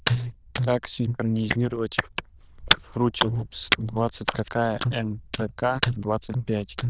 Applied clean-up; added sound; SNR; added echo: neural diffusion model UNIVERSE++.